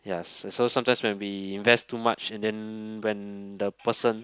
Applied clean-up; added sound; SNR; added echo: none; none; none; none.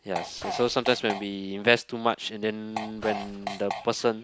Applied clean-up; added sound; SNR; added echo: none; Fart; 8 dB; none.